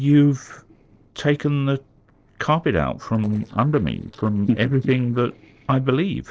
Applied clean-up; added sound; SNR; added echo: neural separator model SepFormer DNS4.